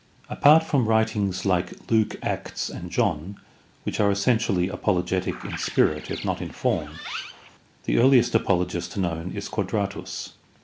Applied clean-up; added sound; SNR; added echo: none; Bird; 14 dB; none.